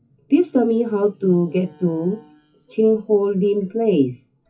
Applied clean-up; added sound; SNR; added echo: classical method WPE with log-MMSE.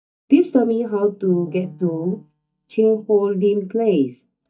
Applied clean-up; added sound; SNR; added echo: neural mask model DeepFilterNet 3.